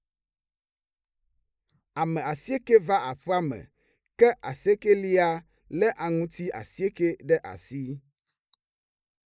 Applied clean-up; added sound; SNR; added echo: neural mask model Resemble Enhance denoiser.